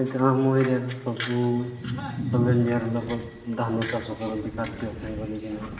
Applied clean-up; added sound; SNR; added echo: none; Subway, metro, underground; 17 dB; reverberation time 2.9 s.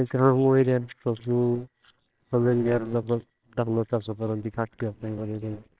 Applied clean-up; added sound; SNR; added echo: neural separator model SepFormer WHAMR!.